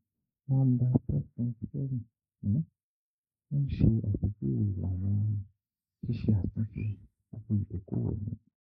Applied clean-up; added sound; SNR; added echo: neural mask model Resemble Enhance denoiser.